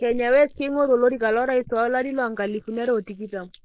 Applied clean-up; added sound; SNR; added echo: neural mask model Resemble Enhance denoiser.